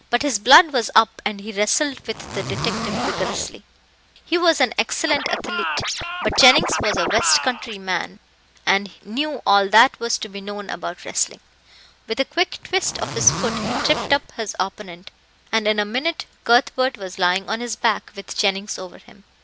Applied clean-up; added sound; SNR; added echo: none; Zipper (clothing) + Scratching (performance technique); 4 dB; none.